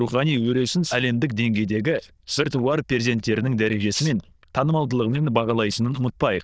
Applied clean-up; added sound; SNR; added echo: neural diffusion model UNIVERSE++.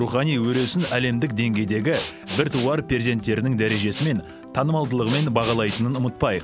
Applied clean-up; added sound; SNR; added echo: none; Respiratory sounds; 12 dB; none.